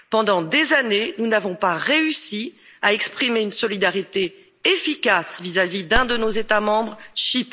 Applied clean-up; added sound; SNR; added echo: neural mask model Resemble Enhance denoiser.